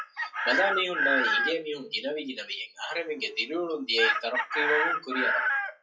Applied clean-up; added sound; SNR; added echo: classical method WPE with log-MMSE.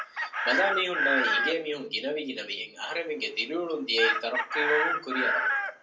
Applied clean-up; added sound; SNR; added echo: none; Chicken, rooster; -1 dB; reverberation time 0.2 s.